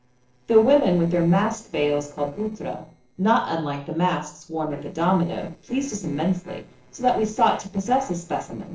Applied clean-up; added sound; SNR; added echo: neural separator model SepFormer DNS4.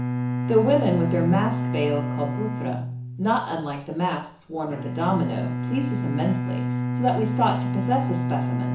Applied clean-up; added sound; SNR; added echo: none; Bowed string instrument; 1 dB; reverberation time 0.7 s.